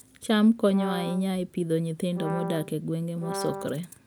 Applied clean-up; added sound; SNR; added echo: none; Brass instrument; 9 dB; none.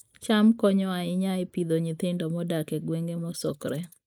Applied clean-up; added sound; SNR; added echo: neural mask model Resemble Enhance denoiser.